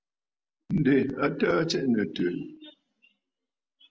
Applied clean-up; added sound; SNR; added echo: none; none; none; none.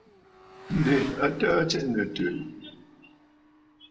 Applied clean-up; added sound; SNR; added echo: none; Motorcycle / Accelerating, revving, vroom; 17 dB; reverberation time 0.6 s.